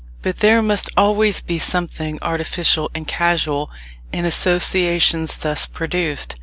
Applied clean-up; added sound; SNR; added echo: none; none; none; none.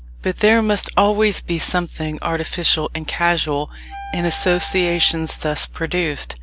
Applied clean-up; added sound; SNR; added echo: none; Tambourine + Wind instrument, woodwind instrument; 17 dB; none.